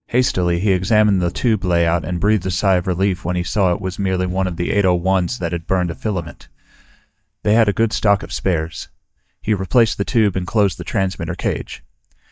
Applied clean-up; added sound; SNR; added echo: neural mask model DeepFilterNet 3.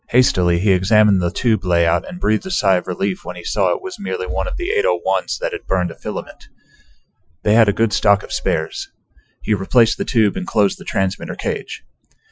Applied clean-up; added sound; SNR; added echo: classical method Wiener filter.